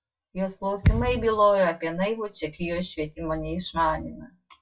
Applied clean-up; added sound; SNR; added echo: classical method WPE with log-MMSE.